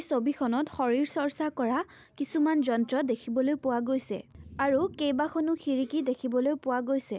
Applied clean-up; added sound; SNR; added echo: none; none; none; none.